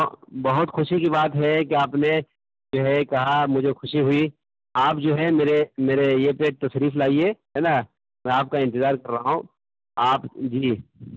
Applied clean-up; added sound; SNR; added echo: none; none; none; none.